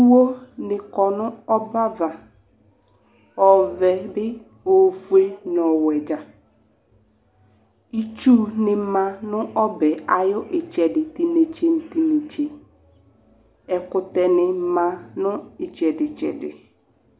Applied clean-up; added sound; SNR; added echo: none; none; none; none.